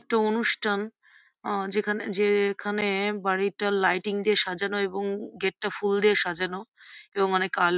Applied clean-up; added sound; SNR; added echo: none; none; none; none.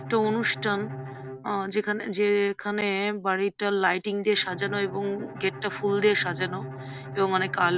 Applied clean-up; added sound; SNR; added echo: none; Bowed string instrument; 13 dB; none.